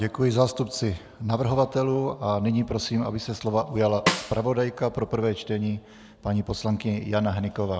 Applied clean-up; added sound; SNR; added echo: none; Snare drum; 6 dB; none.